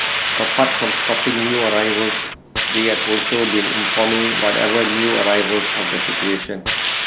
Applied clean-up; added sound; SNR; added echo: none; Hiss; -1 dB; none.